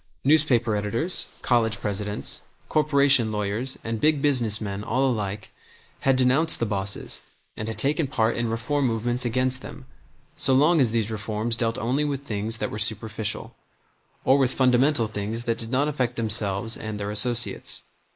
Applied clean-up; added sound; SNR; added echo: neural mask model Resemble Enhance denoiser.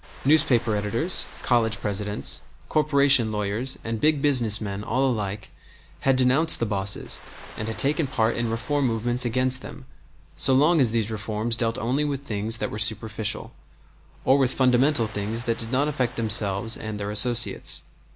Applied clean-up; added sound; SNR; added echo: none; Ocean; 19 dB; none.